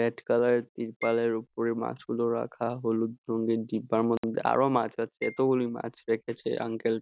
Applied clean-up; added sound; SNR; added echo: none; Marimba, xylophone; 19 dB; none.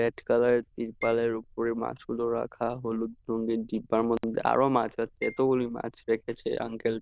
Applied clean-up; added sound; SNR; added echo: neural diffusion model UNIVERSE++.